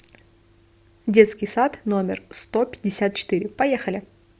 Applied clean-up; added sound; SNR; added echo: none; none; none; none.